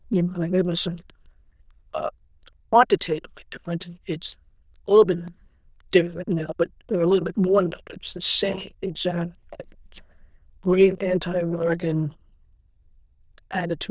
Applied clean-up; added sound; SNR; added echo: neural diffusion model UNIVERSE++.